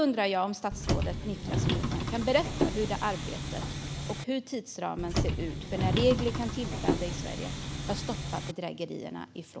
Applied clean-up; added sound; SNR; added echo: none; Subway, metro, underground; -1 dB; none.